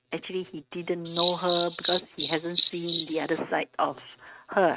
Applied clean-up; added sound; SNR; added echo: neural mask model RNNoise.